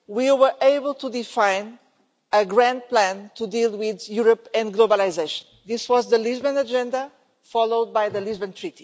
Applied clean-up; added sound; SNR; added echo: none; none; none; none.